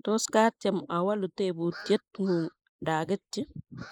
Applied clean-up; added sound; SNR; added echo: neural mask model Resemble Enhance denoiser.